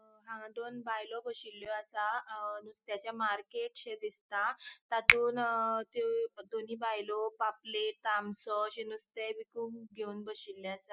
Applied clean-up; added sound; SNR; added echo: classical method spectral subtraction.